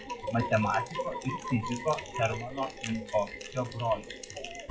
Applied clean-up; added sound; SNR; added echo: classical method WPE with log-MMSE.